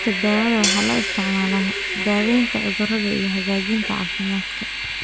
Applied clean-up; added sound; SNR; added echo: none; Train + Hi-hat; 2 dB; none.